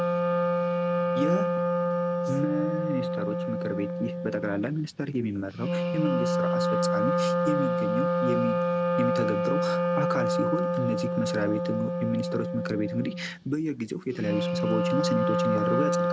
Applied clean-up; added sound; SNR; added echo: none; Wind instrument, woodwind instrument; -4 dB; none.